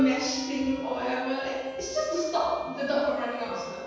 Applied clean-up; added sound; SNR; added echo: none; Bowed string instrument; 13 dB; reverberation time 1.2 s.